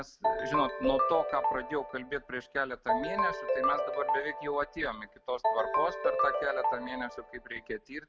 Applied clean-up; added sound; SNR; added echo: none; Ringtone; -2 dB; none.